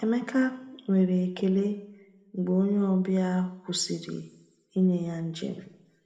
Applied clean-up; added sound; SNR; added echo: none; none; none; reverberation time 0.7 s.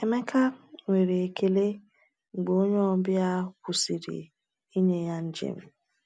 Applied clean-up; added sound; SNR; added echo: none; none; none; none.